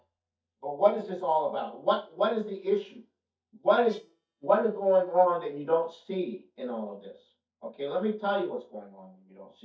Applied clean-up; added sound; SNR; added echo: neural mask model DeepFilterNet 3.